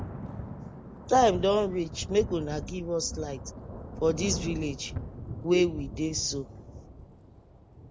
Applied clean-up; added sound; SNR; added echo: none; Thunder / Rain; 9 dB; none.